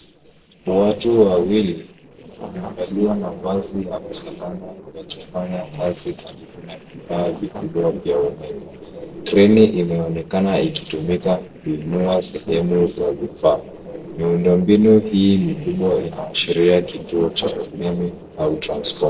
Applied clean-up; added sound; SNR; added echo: neural separator model SepFormer DNS4.